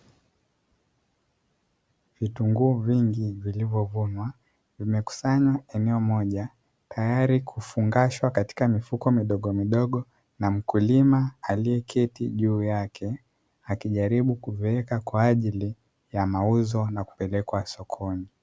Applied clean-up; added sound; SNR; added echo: none; none; none; none.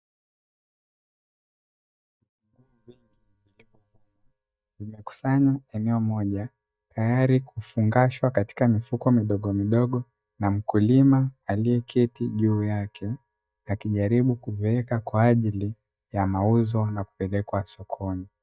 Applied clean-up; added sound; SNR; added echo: neural mask model DeepFilterNet 3.